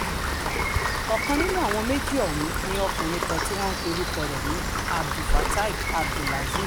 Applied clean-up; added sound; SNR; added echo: none; Rain; -3 dB; none.